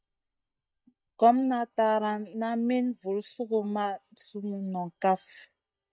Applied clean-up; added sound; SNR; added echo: neural mask model DeepFilterNet 3.